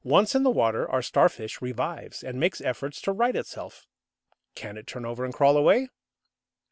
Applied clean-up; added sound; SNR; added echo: none; none; none; none.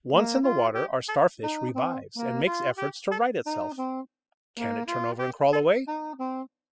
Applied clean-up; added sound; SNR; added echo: classical method spectral subtraction.